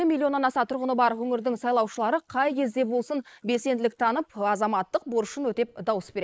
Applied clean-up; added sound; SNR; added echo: neural mask model Resemble Enhance denoiser.